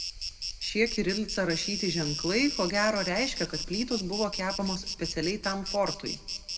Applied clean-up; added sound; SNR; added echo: none; Insect; 6 dB; reverberation time 1.0 s.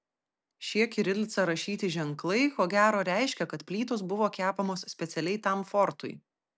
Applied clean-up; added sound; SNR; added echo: none; none; none; none.